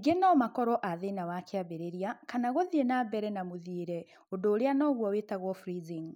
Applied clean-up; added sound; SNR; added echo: none; none; none; none.